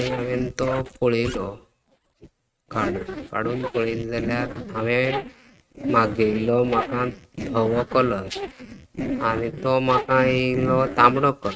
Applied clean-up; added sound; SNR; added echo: neural mask model RNNoise.